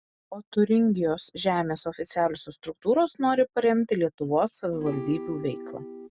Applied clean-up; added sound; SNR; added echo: none; Acoustic guitar / Strum; 10 dB; none.